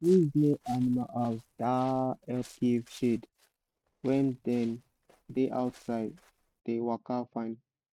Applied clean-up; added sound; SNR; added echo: neural mask model RNNoise.